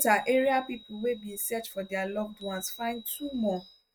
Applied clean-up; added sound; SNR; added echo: neural mask model RNNoise.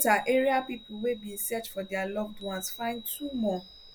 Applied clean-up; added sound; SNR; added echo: none; Chime; 19 dB; none.